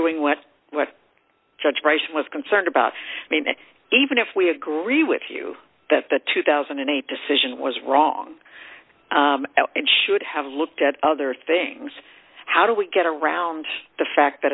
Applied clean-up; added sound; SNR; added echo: none; none; none; none.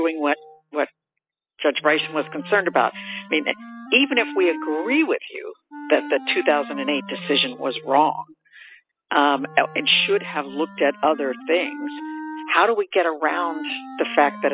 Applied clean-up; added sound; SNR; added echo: classical method spectral subtraction.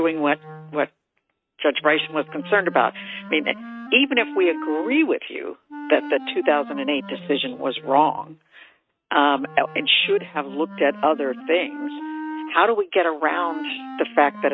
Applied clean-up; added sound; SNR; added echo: neural mask model RNNoise.